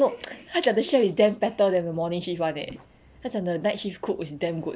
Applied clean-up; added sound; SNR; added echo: none; none; none; none.